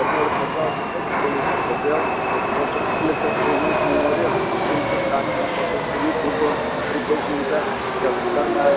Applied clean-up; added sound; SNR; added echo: none; Chatter / Subway, metro, underground; -4 dB; none.